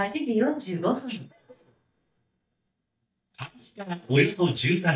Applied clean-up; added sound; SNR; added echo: neural mask model DeepFilterNet 3.